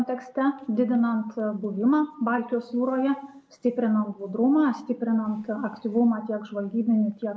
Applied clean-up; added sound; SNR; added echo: none; none; none; none.